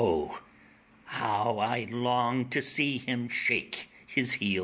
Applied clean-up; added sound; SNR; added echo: none; none; none; none.